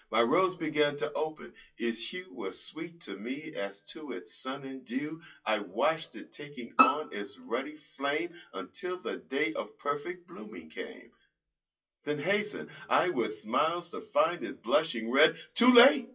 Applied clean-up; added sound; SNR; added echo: classical method WPE with log-MMSE.